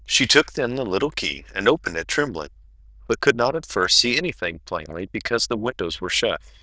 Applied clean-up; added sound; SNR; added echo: neural diffusion model UNIVERSE++.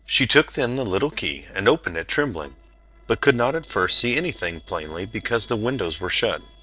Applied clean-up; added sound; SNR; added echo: neural separator model SepFormer DNS4.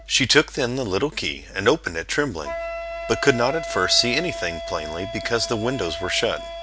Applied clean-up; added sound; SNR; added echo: none; Wind instrument, woodwind instrument; 10 dB; none.